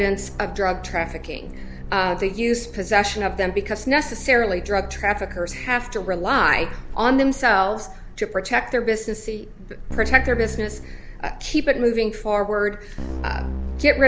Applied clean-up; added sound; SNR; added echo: none; Keyboard (musical); 13 dB; none.